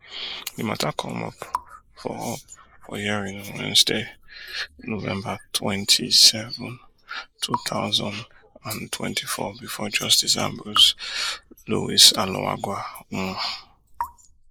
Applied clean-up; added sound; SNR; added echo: neural mask model Resemble Enhance denoiser.